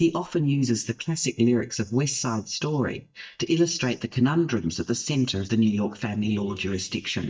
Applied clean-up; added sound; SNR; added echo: neural mask model DeepFilterNet 3.